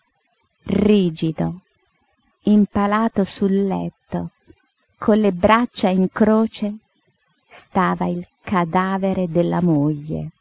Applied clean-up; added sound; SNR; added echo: none; none; none; none.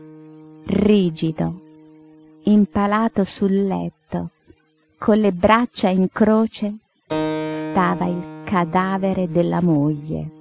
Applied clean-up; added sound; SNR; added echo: none; Keyboard (musical); 14 dB; none.